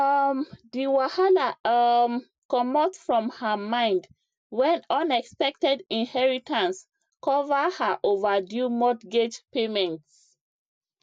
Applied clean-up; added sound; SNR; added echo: none; none; none; none.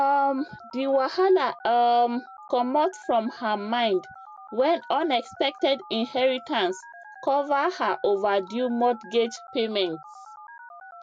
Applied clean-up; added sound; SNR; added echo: none; Telephone; 20 dB; none.